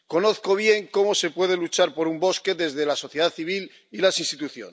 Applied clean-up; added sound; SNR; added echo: none; none; none; none.